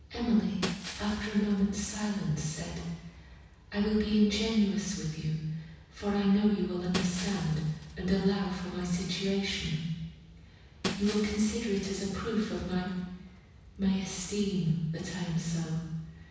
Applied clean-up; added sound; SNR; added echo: none; Shatter; 13 dB; reverberation time 1.1 s.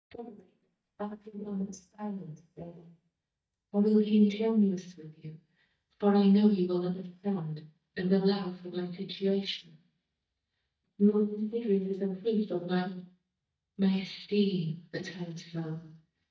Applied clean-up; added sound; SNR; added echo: neural mask model DeepFilterNet 3.